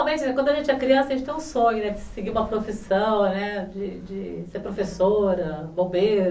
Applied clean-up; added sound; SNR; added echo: none; none; none; none.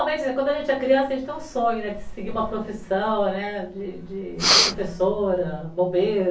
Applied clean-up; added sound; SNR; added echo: none; Breathing; -2 dB; reverberation time 0.3 s.